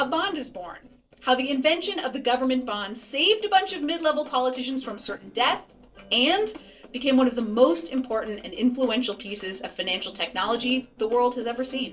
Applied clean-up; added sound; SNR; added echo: neural separator model SepFormer DNS4.